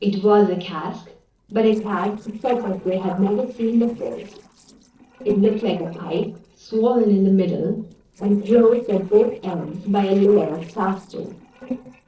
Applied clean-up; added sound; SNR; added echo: neural separator model SepFormer DNS4.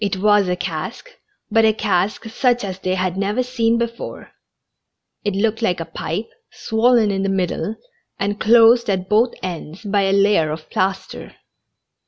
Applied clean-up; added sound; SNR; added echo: none; none; none; none.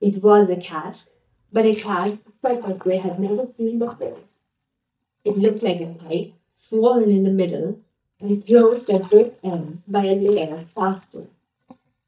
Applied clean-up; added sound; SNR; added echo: neural mask model DeepFilterNet 3.